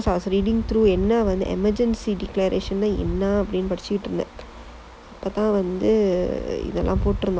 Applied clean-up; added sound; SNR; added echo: none; none; none; none.